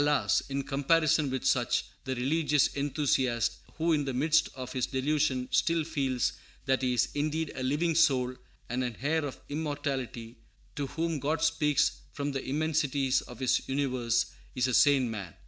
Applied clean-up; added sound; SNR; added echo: none; none; none; none.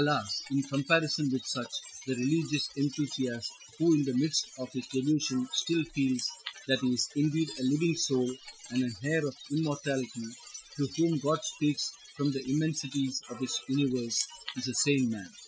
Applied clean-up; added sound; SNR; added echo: classical method Wiener filter.